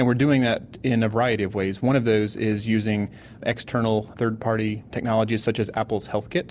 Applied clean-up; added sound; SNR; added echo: none; none; none; none.